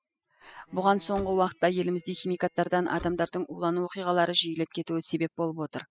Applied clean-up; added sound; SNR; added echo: classical method spectral subtraction.